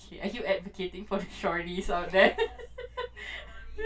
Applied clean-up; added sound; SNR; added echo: none; Bird vocalization, bird call, bird song; 12 dB; reverberation time 0.2 s.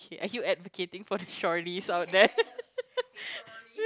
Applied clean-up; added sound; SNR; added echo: none; none; none; none.